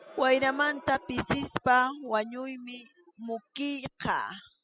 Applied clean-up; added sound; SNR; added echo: classical method spectral subtraction.